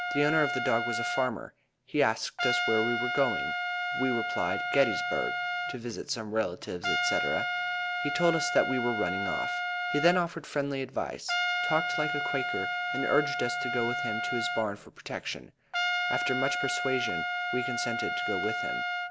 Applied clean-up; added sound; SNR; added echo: none; Trumpet; 0 dB; none.